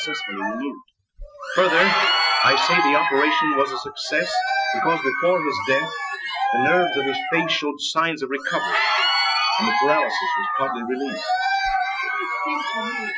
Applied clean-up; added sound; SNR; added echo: classical method Wiener filter.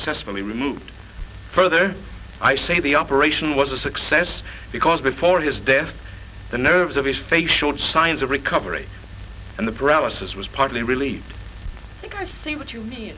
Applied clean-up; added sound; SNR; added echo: none; none; none; none.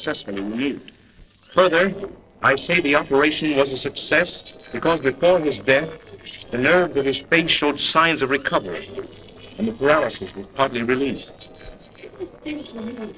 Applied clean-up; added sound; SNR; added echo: neural separator model SepFormer DNS4.